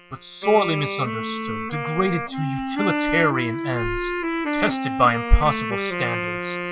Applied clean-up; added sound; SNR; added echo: classical method WPE with log-MMSE.